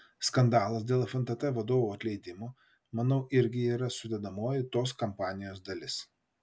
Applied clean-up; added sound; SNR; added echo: none; none; none; none.